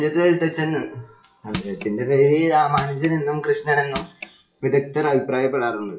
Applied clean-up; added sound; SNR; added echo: classical method WPE with log-MMSE.